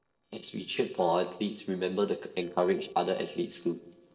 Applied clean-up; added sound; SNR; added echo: neural separator model SepFormer DNS4.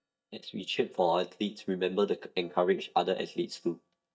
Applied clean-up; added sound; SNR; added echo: neural mask model DeepFilterNet 3.